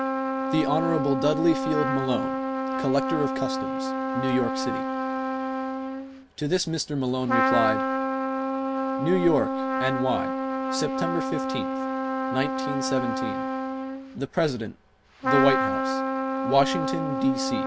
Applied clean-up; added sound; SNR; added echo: none; Trumpet; -1 dB; none.